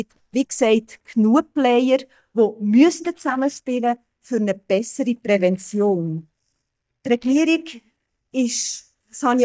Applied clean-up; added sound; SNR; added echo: neural mask model DeepFilterNet 3.